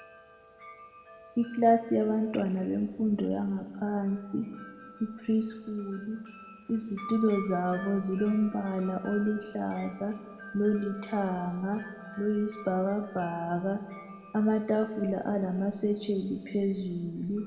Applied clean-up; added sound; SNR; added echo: none; Wind chime; 19 dB; reverberation time 1.4 s.